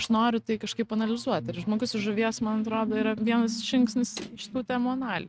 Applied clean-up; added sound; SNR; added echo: neural mask model RNNoise.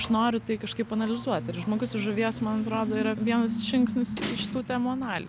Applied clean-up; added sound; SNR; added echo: none; Slam; 20 dB; none.